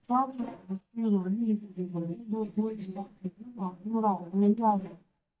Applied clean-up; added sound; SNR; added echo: neural mask model DeepFilterNet 3.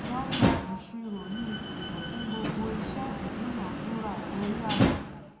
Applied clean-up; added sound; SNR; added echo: none; Slam; -5 dB; reverberation time 1.6 s.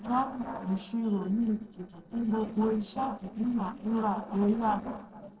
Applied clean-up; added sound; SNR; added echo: neural separator model SepFormer DNS4.